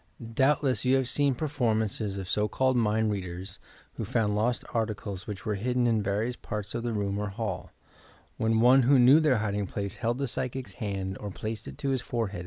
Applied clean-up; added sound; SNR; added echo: none; none; none; none.